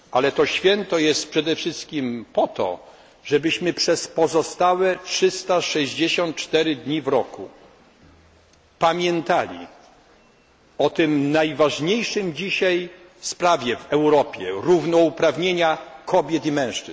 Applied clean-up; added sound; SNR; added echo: none; none; none; none.